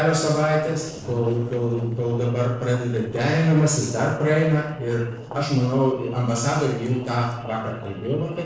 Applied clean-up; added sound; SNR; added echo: neural separator model SepFormer DNS4.